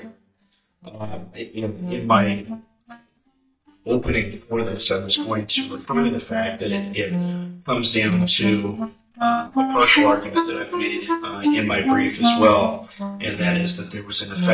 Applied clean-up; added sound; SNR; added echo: neural mask model DeepFilterNet 3.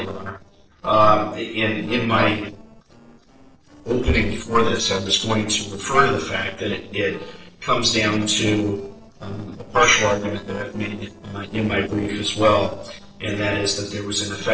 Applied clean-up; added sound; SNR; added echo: neural separator model SepFormer DNS4.